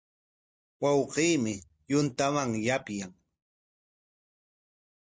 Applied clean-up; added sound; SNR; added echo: none; none; none; none.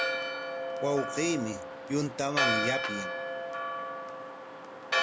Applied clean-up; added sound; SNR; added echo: none; Church bell; -2 dB; none.